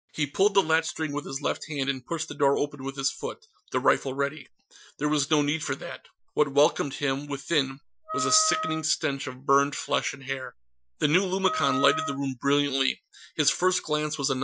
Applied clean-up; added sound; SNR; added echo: classical method Wiener filter.